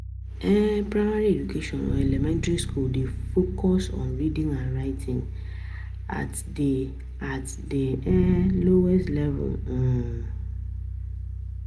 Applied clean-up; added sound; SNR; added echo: none; Bass guitar; 5 dB; none.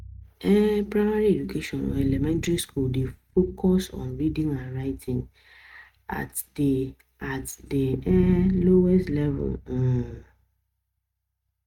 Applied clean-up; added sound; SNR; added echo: neural mask model RNNoise.